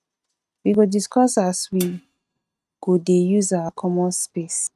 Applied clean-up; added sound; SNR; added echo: neural mask model RNNoise.